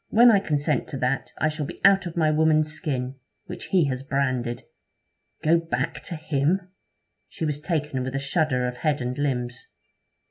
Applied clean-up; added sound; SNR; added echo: none; none; none; none.